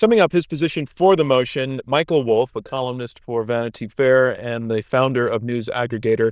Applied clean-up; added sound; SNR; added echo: neural diffusion model UNIVERSE++.